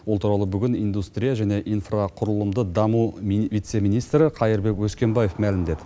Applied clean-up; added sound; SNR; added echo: none; none; none; none.